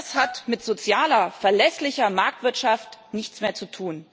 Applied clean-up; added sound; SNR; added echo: neural separator model SepFormer DNS4.